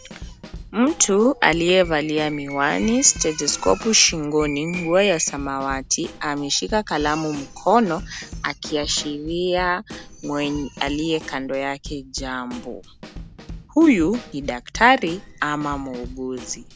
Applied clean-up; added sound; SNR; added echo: none; Snare drum / Drum kit; 16 dB; none.